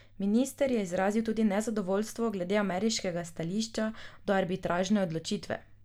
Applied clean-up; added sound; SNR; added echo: none; none; none; none.